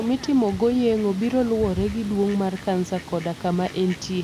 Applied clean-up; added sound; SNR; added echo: none; Fowl; 14 dB; none.